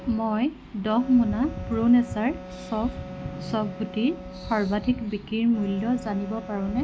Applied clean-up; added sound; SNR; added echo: none; Wind instrument, woodwind instrument; 15 dB; none.